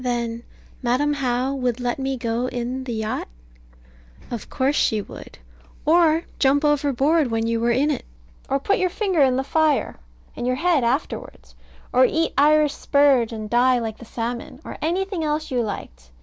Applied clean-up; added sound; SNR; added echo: none; none; none; none.